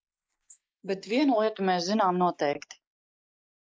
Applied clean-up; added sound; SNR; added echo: neural mask model Resemble Enhance denoiser.